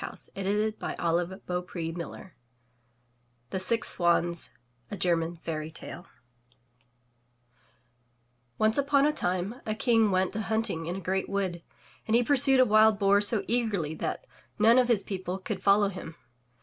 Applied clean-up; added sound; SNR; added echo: none; none; none; none.